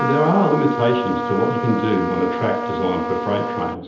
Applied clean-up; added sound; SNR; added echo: none; Trumpet; 4 dB; reverberation time 0.8 s.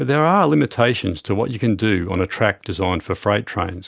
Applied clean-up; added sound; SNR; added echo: none; none; none; none.